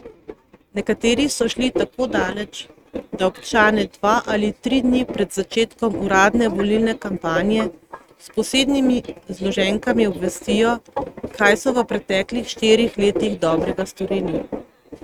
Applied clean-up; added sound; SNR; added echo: neural mask model RNNoise.